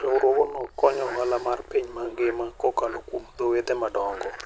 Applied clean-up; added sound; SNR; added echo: none; Frog; 18 dB; none.